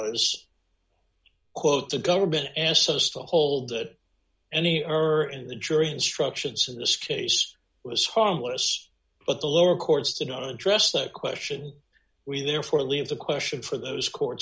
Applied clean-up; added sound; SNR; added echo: none; none; none; none.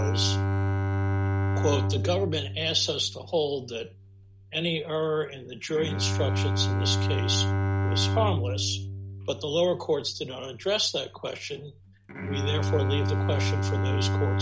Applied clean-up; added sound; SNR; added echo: none; Bowed string instrument; -2 dB; none.